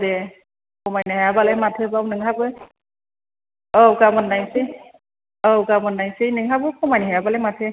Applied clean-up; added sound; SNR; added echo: none; none; none; none.